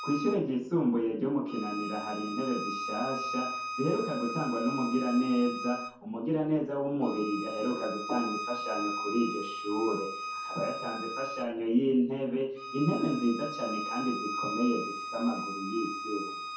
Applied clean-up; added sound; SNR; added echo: none; Bowed string instrument; 7 dB; reverberation time 0.6 s.